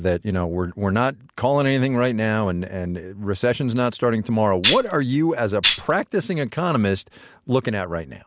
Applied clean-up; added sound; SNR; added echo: none; Tambourine; -1 dB; none.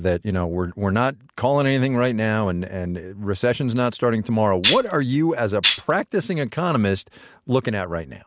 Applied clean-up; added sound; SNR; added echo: neural mask model RNNoise.